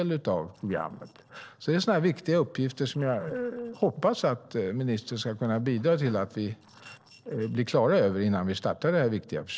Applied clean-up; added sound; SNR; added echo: neural separator model SepFormer DNS4.